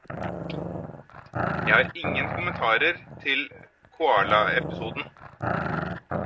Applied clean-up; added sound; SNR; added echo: none; Growling; 5 dB; none.